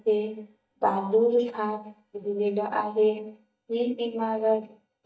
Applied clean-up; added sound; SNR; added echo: neural mask model DeepFilterNet 3.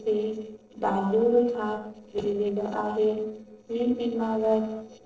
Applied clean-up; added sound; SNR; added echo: neural separator model SepFormer DNS4.